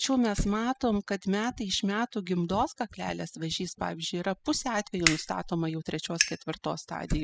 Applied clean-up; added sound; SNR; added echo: classical method spectral subtraction.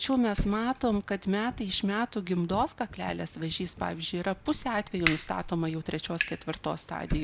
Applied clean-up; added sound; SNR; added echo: none; Fire; 7 dB; none.